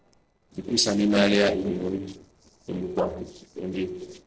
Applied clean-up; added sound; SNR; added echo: neural separator model SepFormer DNS4.